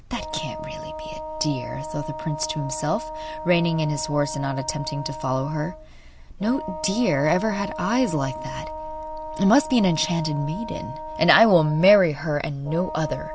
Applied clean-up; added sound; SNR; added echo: none; Wind instrument, woodwind instrument; 10 dB; none.